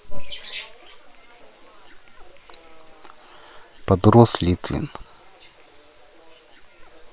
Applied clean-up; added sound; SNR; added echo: neural separator model SepFormer WHAM!.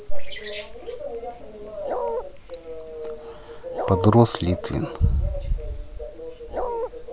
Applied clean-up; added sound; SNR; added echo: none; Bark; 4 dB; none.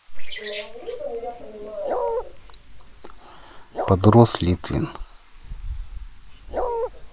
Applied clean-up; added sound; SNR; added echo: neural mask model Resemble Enhance denoiser.